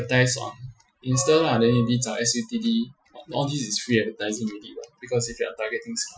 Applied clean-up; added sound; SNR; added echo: classical method Wiener filter.